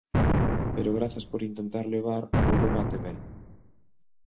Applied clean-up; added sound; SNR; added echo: none; Explosion; -5 dB; none.